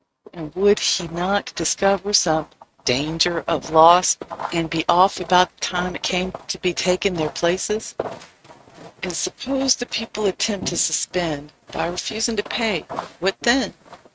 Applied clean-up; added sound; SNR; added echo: neural mask model RNNoise.